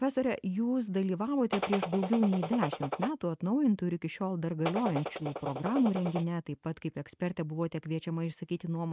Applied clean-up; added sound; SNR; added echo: neural mask model RNNoise.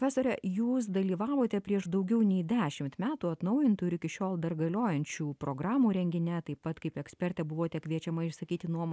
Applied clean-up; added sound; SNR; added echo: none; none; none; none.